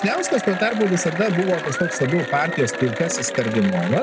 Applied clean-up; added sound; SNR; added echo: none; Applause / Cheering; 6 dB; none.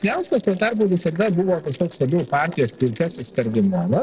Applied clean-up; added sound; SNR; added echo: neural separator model SepFormer DNS4.